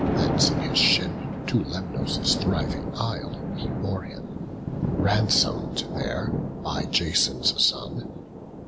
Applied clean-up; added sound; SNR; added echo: none; Thunder; 1 dB; none.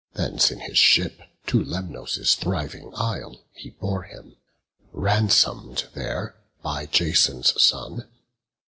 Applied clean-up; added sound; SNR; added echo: none; none; none; none.